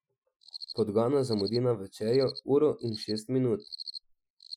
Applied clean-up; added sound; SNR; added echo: classical method Wiener filter.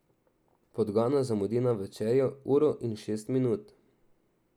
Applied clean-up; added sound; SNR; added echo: none; none; none; none.